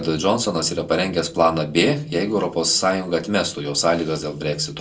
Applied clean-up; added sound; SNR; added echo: neural separator model SepFormer DNS4.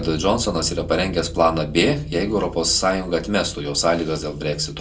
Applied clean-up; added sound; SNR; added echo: none; Bass guitar; 14 dB; reverberation time 0.2 s.